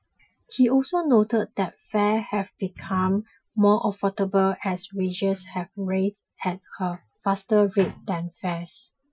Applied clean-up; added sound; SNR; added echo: classical method Wiener filter.